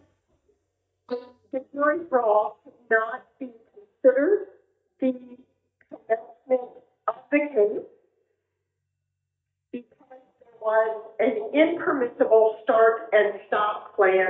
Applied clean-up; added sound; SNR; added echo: neural mask model DeepFilterNet 3.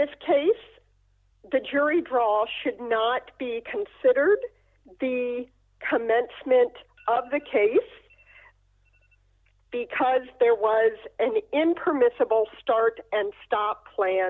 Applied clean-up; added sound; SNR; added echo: none; none; none; none.